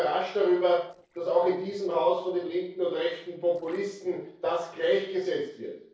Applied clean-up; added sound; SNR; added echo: neural separator model SepFormer DNS4.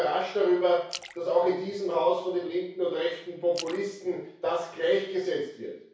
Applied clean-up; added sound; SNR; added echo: none; Splash, splatter; 20 dB; reverberation time 0.6 s.